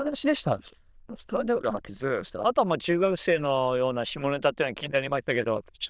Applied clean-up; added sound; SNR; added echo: neural diffusion model UNIVERSE++.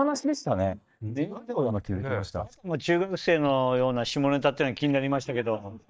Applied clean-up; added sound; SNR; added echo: neural mask model DeepFilterNet 3.